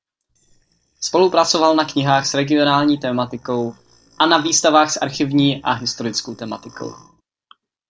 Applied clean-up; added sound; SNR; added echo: neural separator model SepFormer DNS4.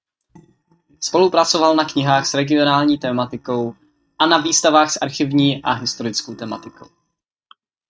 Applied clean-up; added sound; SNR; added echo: neural mask model RNNoise.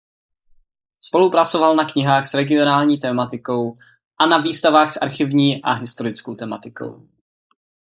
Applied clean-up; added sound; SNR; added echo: neural mask model Resemble Enhance denoiser.